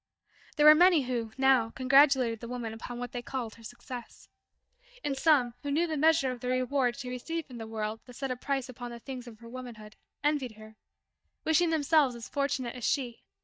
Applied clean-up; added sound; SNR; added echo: neural mask model DeepFilterNet 3.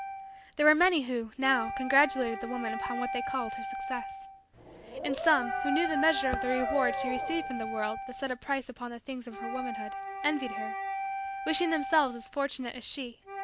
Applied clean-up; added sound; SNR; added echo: none; Dog + Wind instrument, woodwind instrument; 5 dB; none.